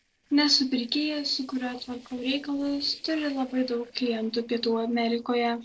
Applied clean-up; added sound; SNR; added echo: neural separator model SepFormer DNS4.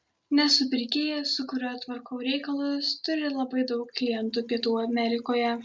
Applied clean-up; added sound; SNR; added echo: none; none; none; none.